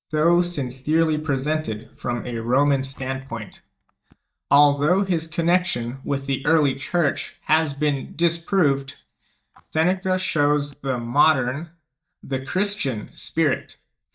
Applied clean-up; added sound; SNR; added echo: neural mask model DeepFilterNet 3.